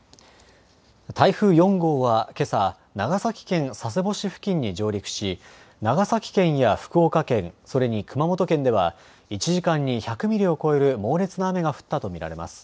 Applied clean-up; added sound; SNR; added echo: none; none; none; none.